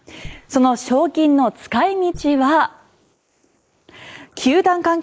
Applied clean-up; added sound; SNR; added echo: neural mask model Resemble Enhance denoiser.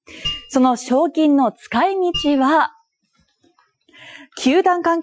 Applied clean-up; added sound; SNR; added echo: classical method Wiener filter.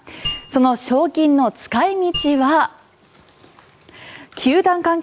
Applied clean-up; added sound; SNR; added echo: none; Mallet percussion; 13 dB; none.